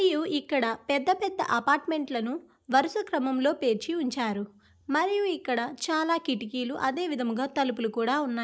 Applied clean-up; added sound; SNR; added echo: none; none; none; none.